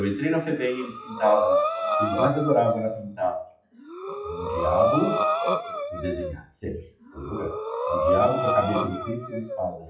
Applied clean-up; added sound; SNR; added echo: classical method WPE with log-MMSE.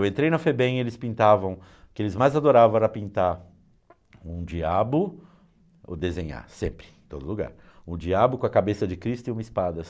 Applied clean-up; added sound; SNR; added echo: none; none; none; none.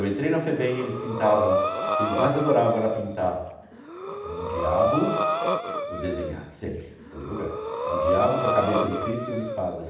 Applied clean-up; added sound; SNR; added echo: none; Breathing; 1 dB; reverberation time 0.8 s.